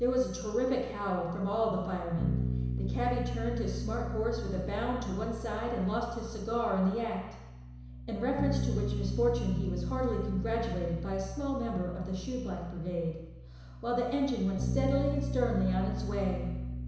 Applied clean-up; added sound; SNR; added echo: none; Bass guitar; 3 dB; reverberation time 1.0 s.